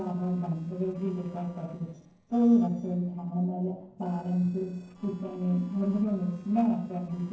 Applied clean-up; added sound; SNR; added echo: neural separator model SepFormer DNS4.